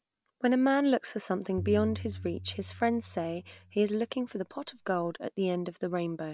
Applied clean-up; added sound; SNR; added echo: none; Tabla; 12 dB; none.